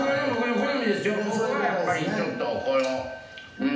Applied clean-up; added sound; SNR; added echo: none; Musical instrument; 14 dB; reverberation time 0.8 s.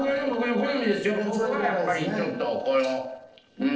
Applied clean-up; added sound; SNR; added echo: neural separator model SepFormer DNS4.